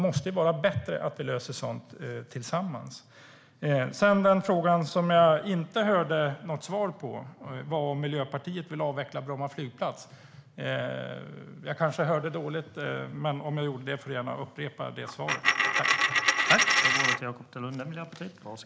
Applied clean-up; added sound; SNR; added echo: none; Coin (dropping); -4 dB; none.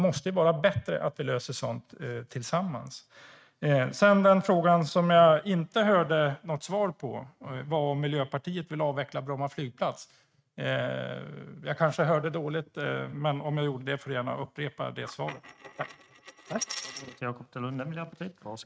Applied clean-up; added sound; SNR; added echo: neural mask model RNNoise.